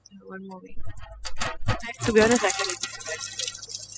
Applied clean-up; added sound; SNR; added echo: classical method spectral subtraction.